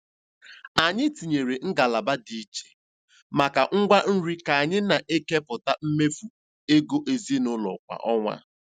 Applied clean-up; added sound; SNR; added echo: none; none; none; none.